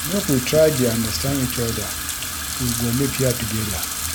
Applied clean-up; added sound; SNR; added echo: none; Sink (filling or washing) / Water tap, faucet; 4 dB; none.